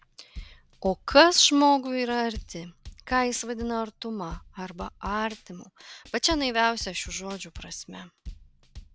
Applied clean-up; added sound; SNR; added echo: none; Drum / Drum kit; 18 dB; none.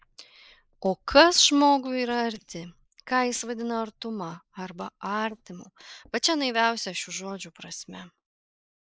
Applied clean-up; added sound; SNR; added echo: neural mask model Resemble Enhance denoiser.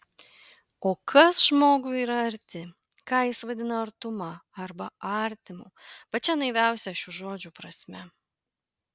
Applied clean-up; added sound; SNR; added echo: none; none; none; none.